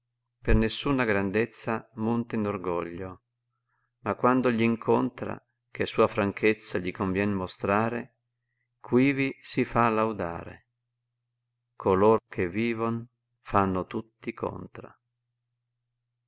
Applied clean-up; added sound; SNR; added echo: none; none; none; none.